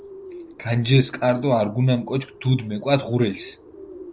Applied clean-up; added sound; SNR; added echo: none; Bird; 19 dB; none.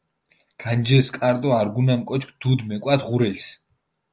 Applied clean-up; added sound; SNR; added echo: none; none; none; none.